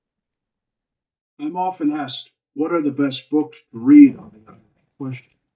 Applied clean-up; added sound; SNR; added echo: neural mask model DeepFilterNet 3.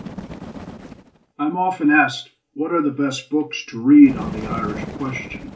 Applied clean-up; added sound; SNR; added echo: none; Bird; 14 dB; reverberation time 0.2 s.